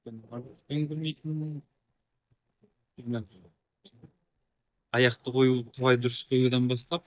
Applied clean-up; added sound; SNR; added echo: neural mask model DeepFilterNet 3.